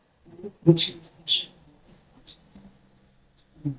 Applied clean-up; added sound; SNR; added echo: neural mask model DeepFilterNet 3.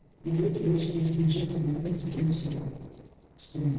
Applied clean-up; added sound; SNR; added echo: neural separator model SepFormer DNS4.